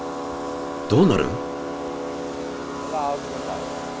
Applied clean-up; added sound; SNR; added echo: none; none; none; none.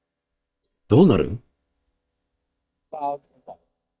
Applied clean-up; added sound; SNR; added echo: neural mask model DeepFilterNet 3.